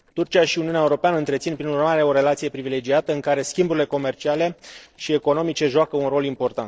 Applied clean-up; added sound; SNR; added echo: neural separator model SepFormer DNS4.